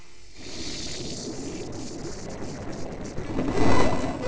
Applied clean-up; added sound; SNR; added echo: neural separator model SepFormer DNS4.